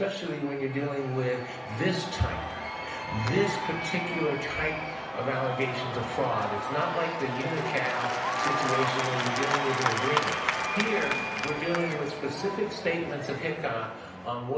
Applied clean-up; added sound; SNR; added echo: none; Applause / Crowd / Cheering; 1 dB; reverberation time 0.8 s.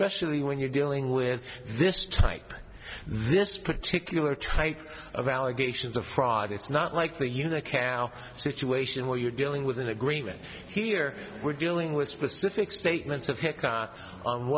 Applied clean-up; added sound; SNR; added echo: none; none; none; none.